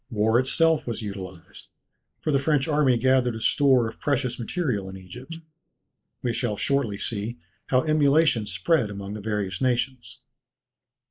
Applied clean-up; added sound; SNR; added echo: neural mask model Resemble Enhance denoiser.